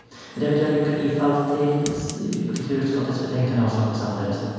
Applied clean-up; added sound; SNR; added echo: none; Fire; 20 dB; reverberation time 1.9 s.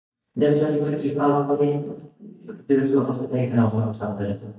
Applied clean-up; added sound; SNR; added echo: neural mask model DeepFilterNet 3.